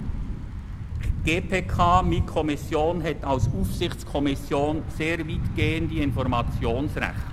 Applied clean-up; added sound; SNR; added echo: none; Thunder / Bicycle; 1 dB; none.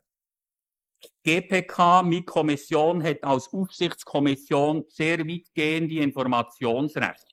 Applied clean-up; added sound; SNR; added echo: neural mask model Resemble Enhance denoiser.